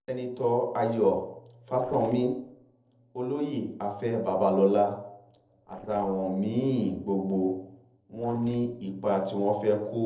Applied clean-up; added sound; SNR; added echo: neural separator model SepFormer DNS4.